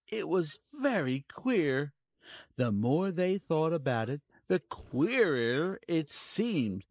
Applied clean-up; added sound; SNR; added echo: neural mask model Resemble Enhance denoiser.